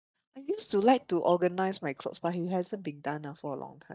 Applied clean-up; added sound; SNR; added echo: neural mask model DeepFilterNet 3.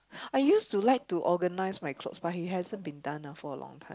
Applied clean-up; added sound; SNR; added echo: none; none; none; none.